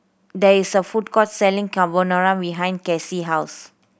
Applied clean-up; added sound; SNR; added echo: none; none; none; none.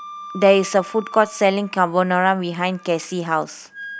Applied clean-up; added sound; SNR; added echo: none; Wind instrument, woodwind instrument; 18 dB; none.